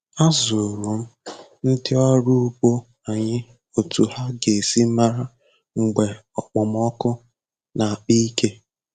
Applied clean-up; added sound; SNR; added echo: none; none; none; none.